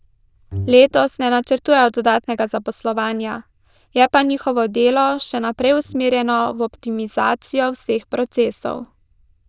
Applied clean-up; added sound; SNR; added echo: neural diffusion model UNIVERSE++.